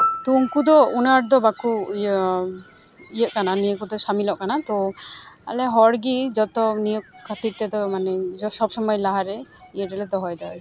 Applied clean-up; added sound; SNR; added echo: none; Piano; 15 dB; none.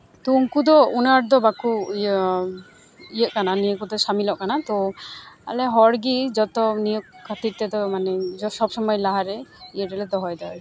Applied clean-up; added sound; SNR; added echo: none; none; none; none.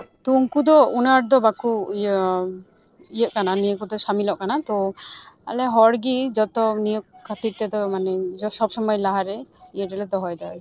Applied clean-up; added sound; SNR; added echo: neural separator model SepFormer DNS4.